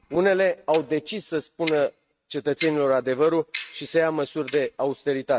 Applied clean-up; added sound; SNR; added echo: neural mask model RNNoise.